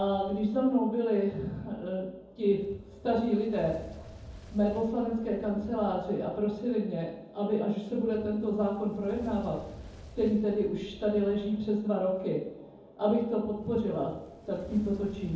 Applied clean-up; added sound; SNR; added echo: none; Fire; 20 dB; reverberation time 0.9 s.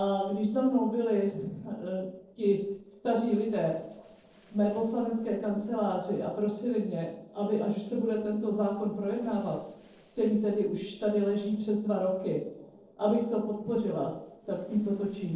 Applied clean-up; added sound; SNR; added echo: neural separator model SepFormer DNS4.